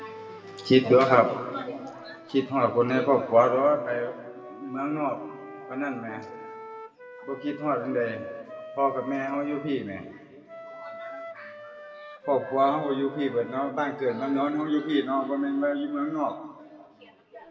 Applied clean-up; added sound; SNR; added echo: none; Wind instrument, woodwind instrument; 16 dB; reverberation time 1.7 s.